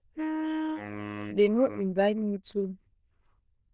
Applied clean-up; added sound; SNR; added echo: neural diffusion model UNIVERSE++.